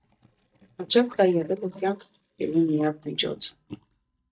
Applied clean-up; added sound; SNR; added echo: neural mask model DeepFilterNet 3.